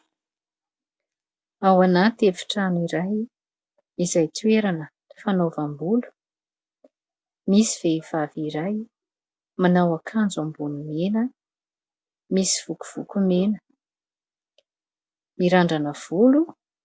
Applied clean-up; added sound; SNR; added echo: none; none; none; none.